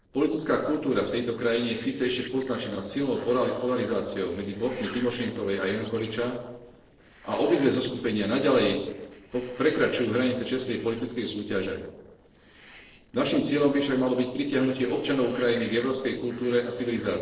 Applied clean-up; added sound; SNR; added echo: neural separator model SepFormer DNS4.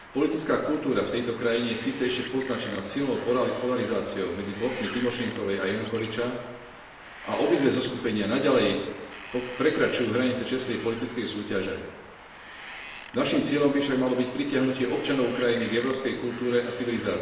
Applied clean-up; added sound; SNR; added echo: none; Wind; 15 dB; reverberation time 1.0 s.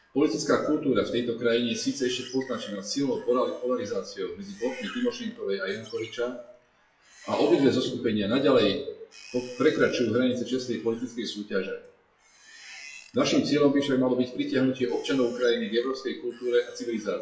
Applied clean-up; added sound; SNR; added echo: classical method WPE with log-MMSE.